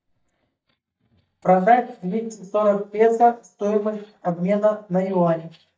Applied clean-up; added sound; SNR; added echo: neural mask model DeepFilterNet 3.